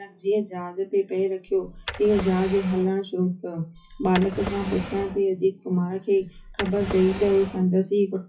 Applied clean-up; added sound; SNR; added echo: classical method WPE with log-MMSE.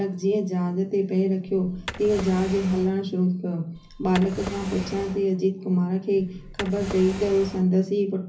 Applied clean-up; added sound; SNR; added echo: none; Drawer open or close; 13 dB; reverberation time 0.5 s.